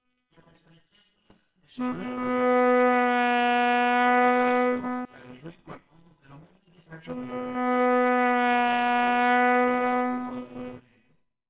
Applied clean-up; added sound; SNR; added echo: neural separator model SepFormer WHAMR!.